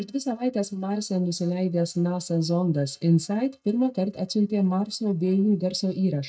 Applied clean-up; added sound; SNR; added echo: neural mask model DeepFilterNet 3.